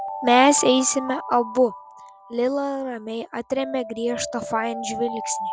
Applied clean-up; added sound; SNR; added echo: none; Alarm; 10 dB; none.